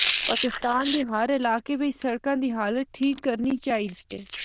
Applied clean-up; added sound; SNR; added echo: neural diffusion model UNIVERSE++.